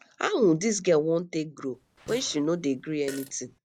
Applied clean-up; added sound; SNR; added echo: none; Fart; 19 dB; none.